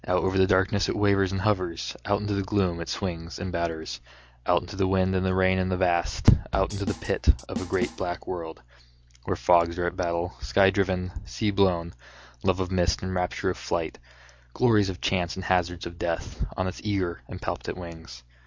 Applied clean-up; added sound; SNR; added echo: none; Drum / Drum kit; 10 dB; none.